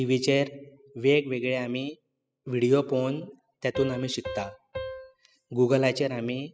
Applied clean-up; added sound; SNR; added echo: classical method spectral subtraction.